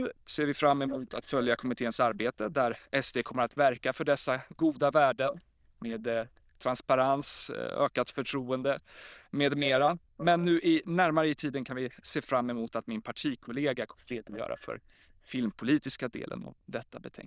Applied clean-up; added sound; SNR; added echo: neural diffusion model UNIVERSE++.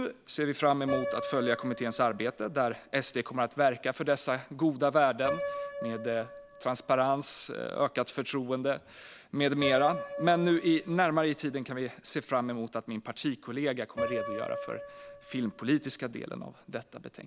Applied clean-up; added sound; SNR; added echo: none; Piano; 11 dB; none.